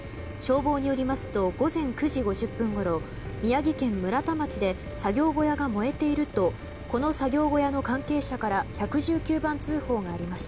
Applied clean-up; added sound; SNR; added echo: none; none; none; none.